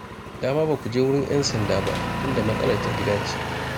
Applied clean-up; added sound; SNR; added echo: none; Engine; 3 dB; none.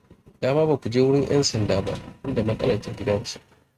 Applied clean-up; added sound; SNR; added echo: neural mask model RNNoise.